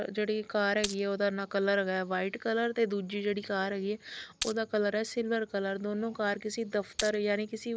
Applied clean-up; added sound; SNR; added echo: none; Glass; 8 dB; none.